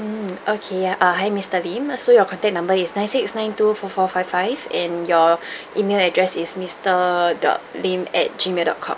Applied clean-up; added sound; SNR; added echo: none; Chime; 11 dB; none.